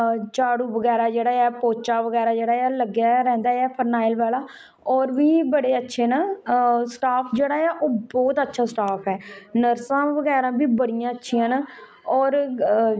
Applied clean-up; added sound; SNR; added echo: none; none; none; none.